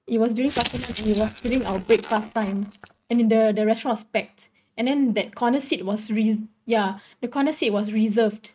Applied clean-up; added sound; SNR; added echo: neural mask model RNNoise.